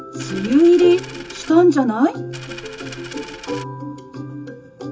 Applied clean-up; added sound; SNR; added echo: none; Coin (dropping); 17 dB; reverberation time 0.2 s.